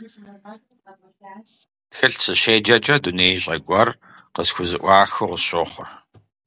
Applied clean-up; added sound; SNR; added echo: none; none; none; none.